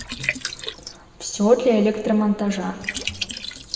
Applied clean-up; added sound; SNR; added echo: none; Liquid; 10 dB; reverberation time 1.4 s.